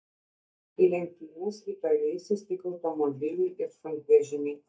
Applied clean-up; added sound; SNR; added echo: neural mask model DeepFilterNet 3.